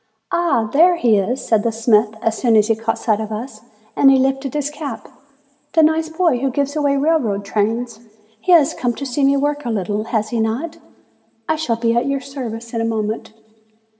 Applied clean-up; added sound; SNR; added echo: none; none; none; reverberation time 1.4 s.